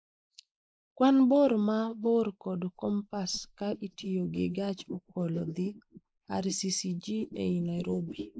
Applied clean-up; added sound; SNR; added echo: neural mask model Resemble Enhance denoiser.